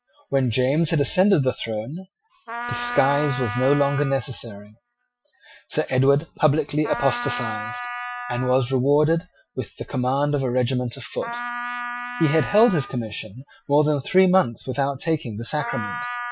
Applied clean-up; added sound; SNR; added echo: classical method Wiener filter.